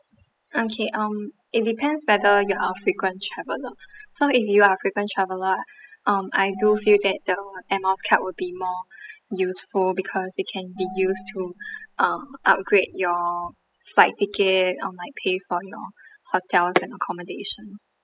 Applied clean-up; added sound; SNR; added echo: classical method spectral subtraction.